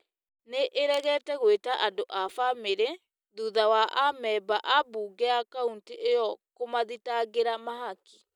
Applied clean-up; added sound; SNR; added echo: none; none; none; none.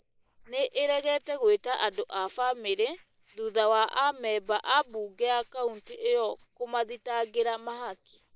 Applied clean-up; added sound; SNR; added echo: neural mask model Resemble Enhance denoiser.